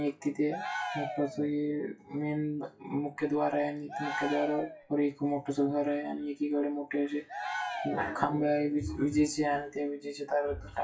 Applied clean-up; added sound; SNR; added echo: classical method WPE with log-MMSE.